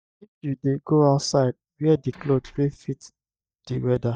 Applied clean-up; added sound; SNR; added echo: neural mask model DeepFilterNet 3.